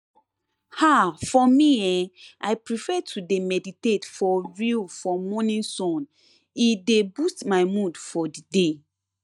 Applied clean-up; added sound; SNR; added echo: neural mask model DeepFilterNet 3.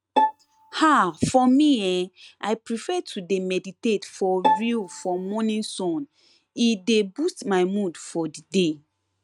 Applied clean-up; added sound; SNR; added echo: neural mask model RNNoise.